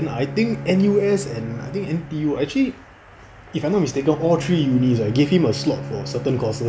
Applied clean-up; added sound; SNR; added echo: none; Bowed string instrument; 11 dB; none.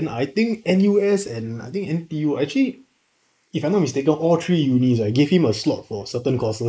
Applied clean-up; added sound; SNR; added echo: neural mask model Resemble Enhance denoiser.